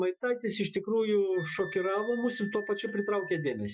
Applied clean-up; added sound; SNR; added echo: classical method Wiener filter.